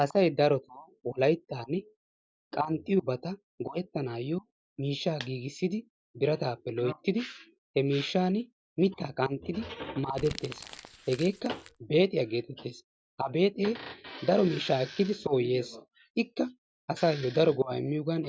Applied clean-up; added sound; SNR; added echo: none; Crumpling, crinkling; 16 dB; none.